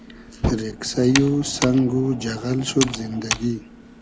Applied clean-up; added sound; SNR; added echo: none; Computer keyboard + Fire; 7 dB; none.